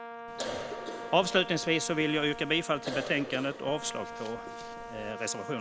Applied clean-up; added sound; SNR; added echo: none; Cough + Brass instrument; 8 dB; none.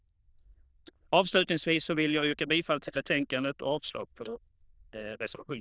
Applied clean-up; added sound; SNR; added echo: neural diffusion model UNIVERSE++.